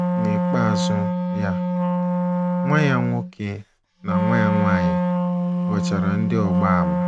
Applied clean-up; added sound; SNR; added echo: none; Wind instrument, woodwind instrument; -4 dB; none.